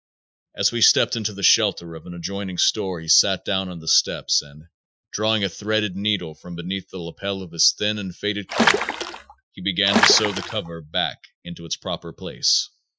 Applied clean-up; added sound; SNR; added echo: classical method Wiener filter.